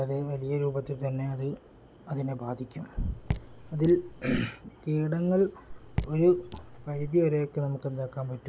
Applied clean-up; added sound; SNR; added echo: none; Raindrop / Drip; 8 dB; none.